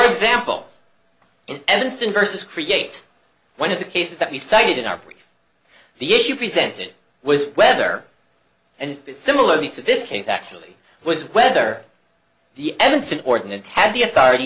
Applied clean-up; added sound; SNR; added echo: none; none; none; none.